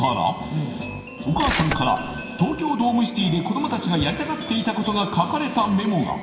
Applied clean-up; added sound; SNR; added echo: none; Bell / Mechanisms; 11 dB; reverberation time 2.6 s.